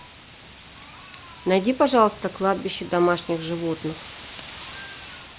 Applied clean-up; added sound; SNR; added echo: none; Wind; 17 dB; none.